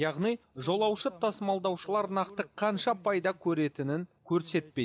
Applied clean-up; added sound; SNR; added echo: none; none; none; none.